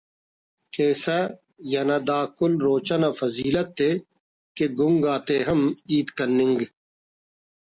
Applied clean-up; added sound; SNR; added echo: none; none; none; none.